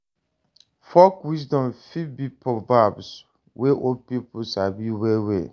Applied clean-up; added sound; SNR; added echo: none; none; none; none.